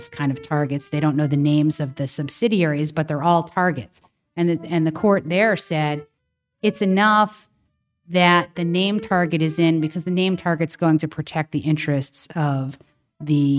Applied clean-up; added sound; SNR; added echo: neural mask model RNNoise.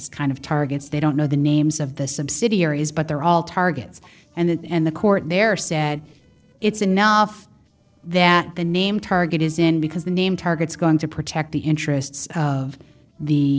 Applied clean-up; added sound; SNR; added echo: neural separator model SepFormer DNS4.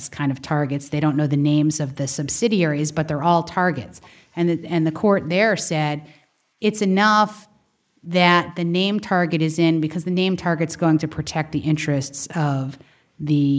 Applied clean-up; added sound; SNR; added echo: neural mask model Resemble Enhance denoiser.